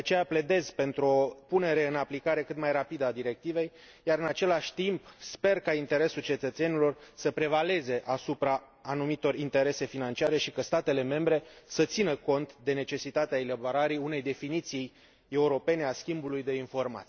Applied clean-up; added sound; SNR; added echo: none; none; none; none.